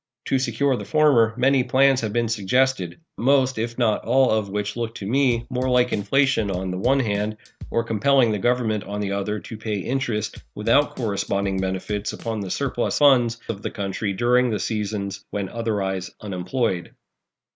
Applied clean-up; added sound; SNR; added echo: neural mask model RNNoise.